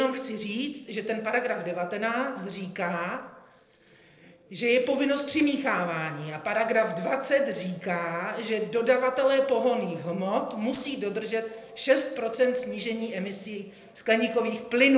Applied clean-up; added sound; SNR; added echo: neural separator model SepFormer DNS4.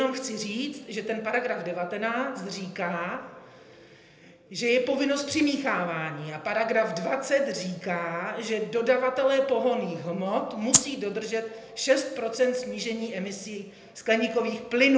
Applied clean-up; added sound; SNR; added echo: none; Rattle (instrument); -4 dB; reverberation time 0.6 s.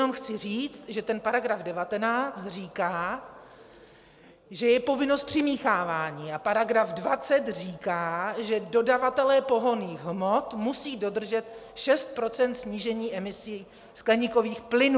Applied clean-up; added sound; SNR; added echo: none; none; none; none.